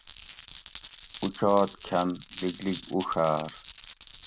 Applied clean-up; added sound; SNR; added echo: none; Glass; 6 dB; none.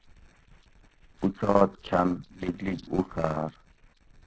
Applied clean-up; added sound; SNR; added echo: neural separator model SepFormer DNS4.